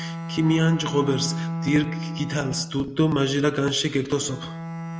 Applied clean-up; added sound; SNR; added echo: none; Bowed string instrument; 8 dB; none.